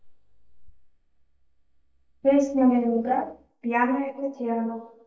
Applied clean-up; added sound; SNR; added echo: neural mask model DeepFilterNet 3.